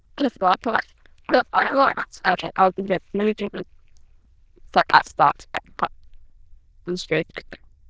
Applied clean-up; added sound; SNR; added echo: neural diffusion model UNIVERSE++.